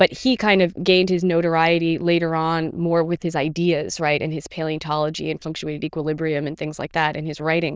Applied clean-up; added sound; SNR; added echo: neural diffusion model UNIVERSE++.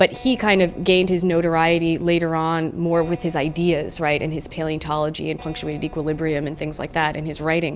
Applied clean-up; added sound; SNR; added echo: none; Keyboard (musical); 19 dB; none.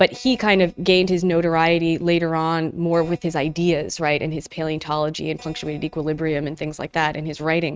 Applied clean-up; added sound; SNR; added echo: neural mask model RNNoise.